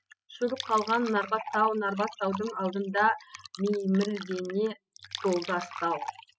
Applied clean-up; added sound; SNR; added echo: classical method spectral subtraction.